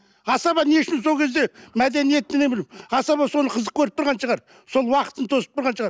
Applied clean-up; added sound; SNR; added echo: none; none; none; none.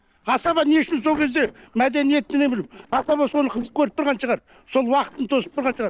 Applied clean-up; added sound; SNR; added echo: neural separator model SepFormer DNS4.